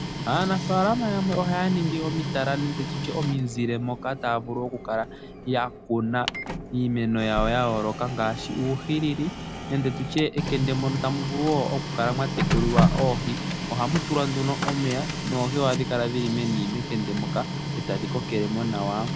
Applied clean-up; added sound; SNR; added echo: none; Printer; 3 dB; none.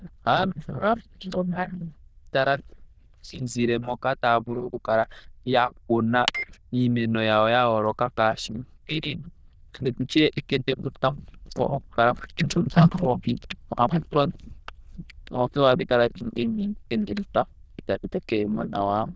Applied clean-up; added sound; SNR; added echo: neural diffusion model UNIVERSE++.